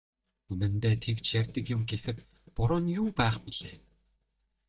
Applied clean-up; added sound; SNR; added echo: neural mask model DeepFilterNet 3.